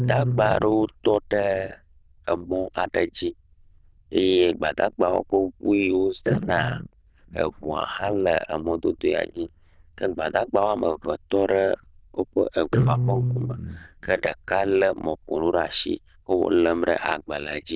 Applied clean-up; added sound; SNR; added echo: neural diffusion model UNIVERSE++.